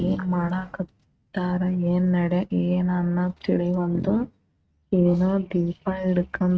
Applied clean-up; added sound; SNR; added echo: neural mask model RNNoise.